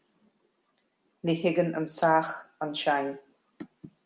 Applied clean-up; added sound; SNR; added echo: none; none; none; none.